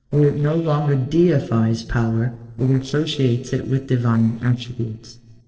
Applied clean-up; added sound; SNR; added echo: neural separator model SepFormer DNS4.